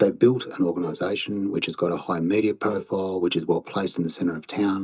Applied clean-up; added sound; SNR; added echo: neural mask model DeepFilterNet 3.